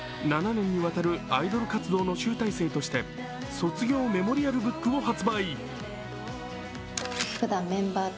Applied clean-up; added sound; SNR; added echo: none; none; none; none.